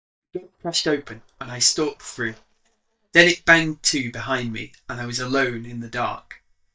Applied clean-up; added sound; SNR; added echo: neural mask model DeepFilterNet 3.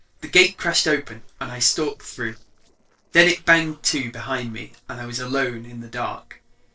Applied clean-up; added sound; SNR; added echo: neural separator model SepFormer DNS4.